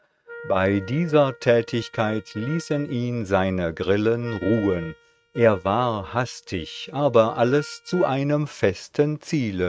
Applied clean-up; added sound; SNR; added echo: neural mask model RNNoise.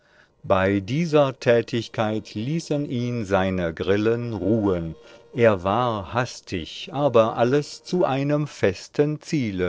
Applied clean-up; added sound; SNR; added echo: neural separator model SepFormer DNS4.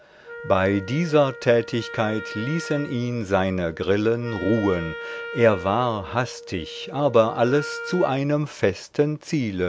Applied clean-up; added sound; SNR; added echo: none; Wind instrument, woodwind instrument; 14 dB; none.